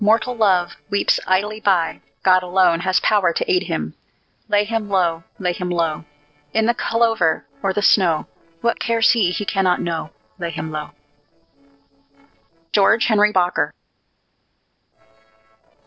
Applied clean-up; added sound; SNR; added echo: neural separator model SepFormer DNS4.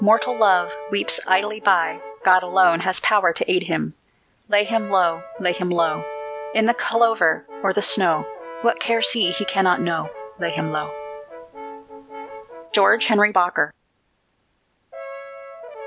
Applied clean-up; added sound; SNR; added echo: none; Brass instrument; 14 dB; none.